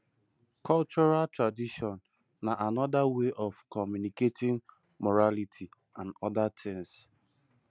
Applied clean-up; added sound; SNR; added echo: none; none; none; none.